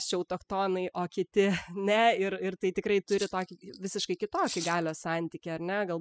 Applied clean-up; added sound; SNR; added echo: classical method spectral subtraction.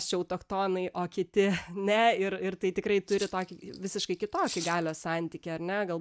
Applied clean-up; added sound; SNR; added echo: none; Rattle (instrument); 15 dB; none.